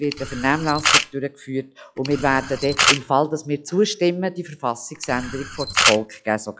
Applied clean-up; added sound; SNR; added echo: classical method log-MMSE.